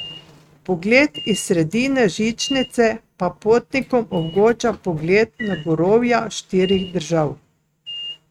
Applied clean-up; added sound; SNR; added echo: neural mask model RNNoise.